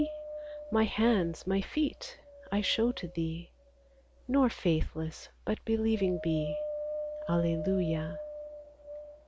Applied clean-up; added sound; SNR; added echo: none; Wind; 10 dB; none.